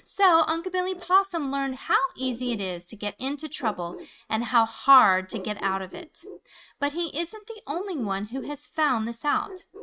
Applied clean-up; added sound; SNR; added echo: neural mask model RNNoise.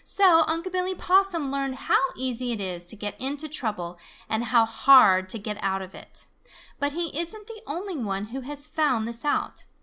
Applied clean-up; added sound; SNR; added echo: none; none; none; none.